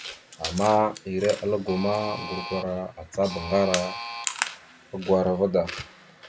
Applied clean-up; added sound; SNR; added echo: none; Chewing, mastication + Alarm; 10 dB; none.